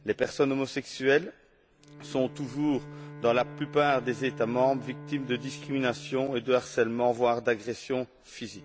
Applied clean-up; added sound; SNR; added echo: none; Bowed string instrument; 17 dB; none.